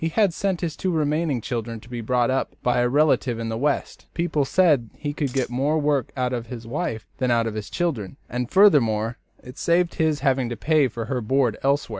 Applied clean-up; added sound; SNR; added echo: none; Scissors; 18 dB; none.